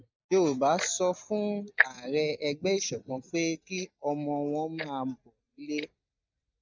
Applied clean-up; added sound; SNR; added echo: neural mask model DeepFilterNet 3.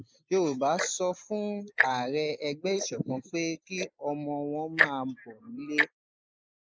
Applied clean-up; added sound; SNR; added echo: neural mask model Resemble Enhance denoiser.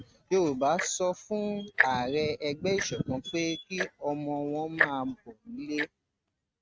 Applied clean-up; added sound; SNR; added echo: neural mask model RNNoise.